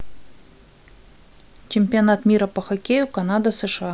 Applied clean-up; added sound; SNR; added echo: none; none; none; none.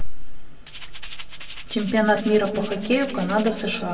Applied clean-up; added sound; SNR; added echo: none; Rattle (instrument); 19 dB; reverberation time 2.6 s.